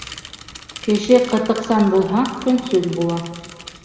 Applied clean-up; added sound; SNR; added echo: none; Mechanisms / Bicycle; 17 dB; reverberation time 1.6 s.